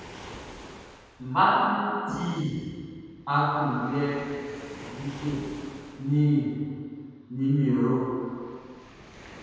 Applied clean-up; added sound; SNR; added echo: none; Waves, surf; 19 dB; reverberation time 2.1 s.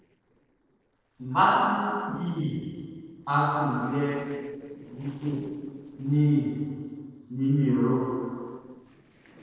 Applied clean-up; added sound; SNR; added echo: neural separator model SepFormer DNS4.